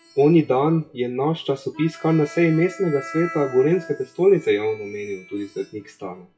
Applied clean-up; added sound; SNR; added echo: classical method WPE with log-MMSE.